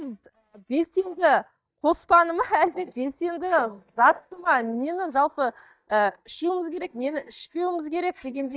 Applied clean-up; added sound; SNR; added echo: neural mask model DeepFilterNet 3.